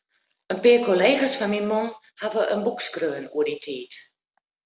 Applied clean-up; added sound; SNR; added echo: none; none; none; none.